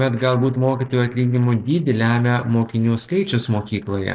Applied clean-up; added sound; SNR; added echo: neural separator model SepFormer DNS4.